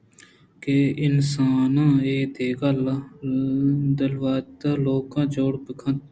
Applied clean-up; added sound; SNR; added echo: none; none; none; none.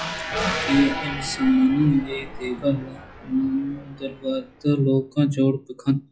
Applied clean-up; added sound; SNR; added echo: classical method log-MMSE.